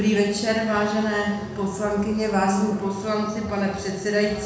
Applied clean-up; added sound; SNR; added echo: none; none; none; reverberation time 1.0 s.